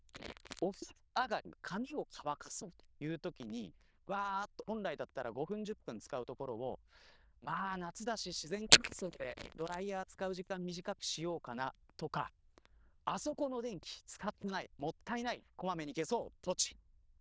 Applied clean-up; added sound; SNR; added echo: neural diffusion model UNIVERSE++.